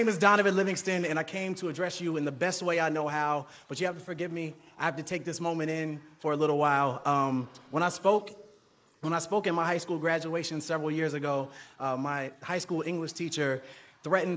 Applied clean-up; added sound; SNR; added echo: neural mask model Resemble Enhance denoiser.